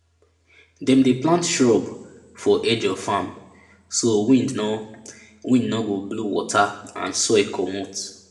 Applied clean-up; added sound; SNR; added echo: none; none; none; reverberation time 0.6 s.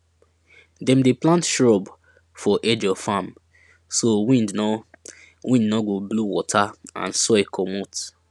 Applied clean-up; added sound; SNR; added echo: none; none; none; none.